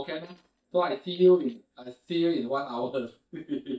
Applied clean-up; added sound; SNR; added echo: neural mask model DeepFilterNet 3.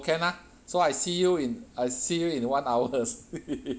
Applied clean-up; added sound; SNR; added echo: none; none; none; none.